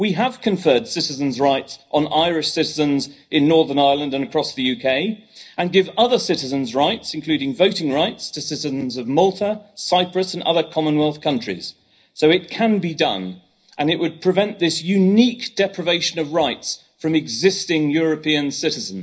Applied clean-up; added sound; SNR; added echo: none; none; none; reverberation time 0.5 s.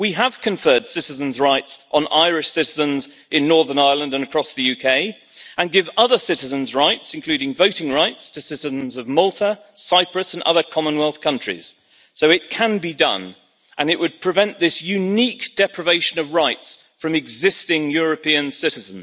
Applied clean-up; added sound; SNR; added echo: none; none; none; none.